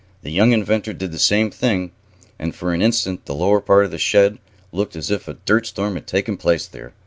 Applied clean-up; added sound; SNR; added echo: none; none; none; none.